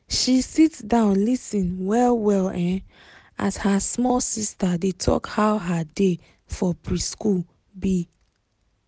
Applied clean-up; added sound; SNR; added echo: none; none; none; none.